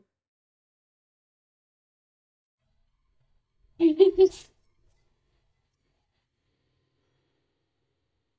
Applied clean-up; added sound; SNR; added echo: neural mask model DeepFilterNet 3.